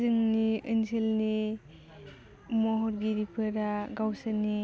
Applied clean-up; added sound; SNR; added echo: none; none; none; none.